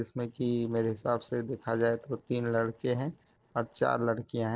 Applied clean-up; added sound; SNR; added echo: neural separator model SepFormer DNS4.